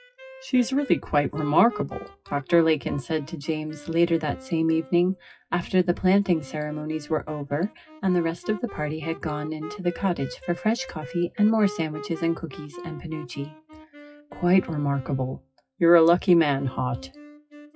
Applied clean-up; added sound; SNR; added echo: classical method WPE with log-MMSE.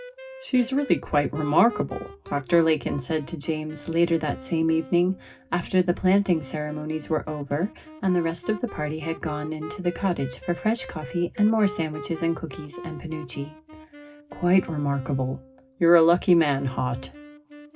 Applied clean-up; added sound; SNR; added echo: none; Wind instrument, woodwind instrument; 16 dB; reverberation time 0.4 s.